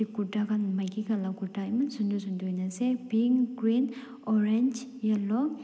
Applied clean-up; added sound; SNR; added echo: none; none; none; none.